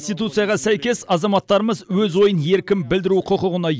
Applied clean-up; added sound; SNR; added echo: none; none; none; none.